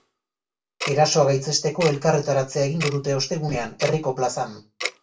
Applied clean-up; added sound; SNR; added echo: none; Tick-tock; 13 dB; reverberation time 0.2 s.